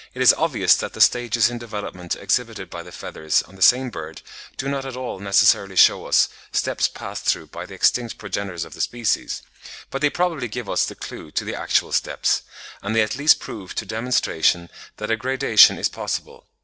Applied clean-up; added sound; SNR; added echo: none; none; none; none.